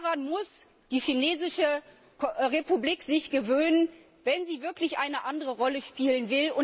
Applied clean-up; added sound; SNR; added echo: none; none; none; none.